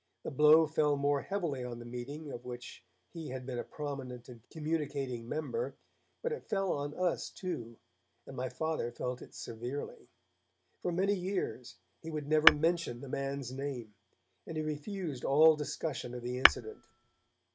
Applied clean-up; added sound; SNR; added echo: none; Tap / Hammer; -2 dB; none.